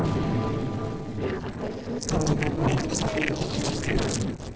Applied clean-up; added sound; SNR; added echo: neural separator model SepFormer DNS4.